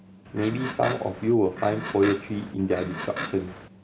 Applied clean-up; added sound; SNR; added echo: none; Livestock, farm animals, working animals; 9 dB; none.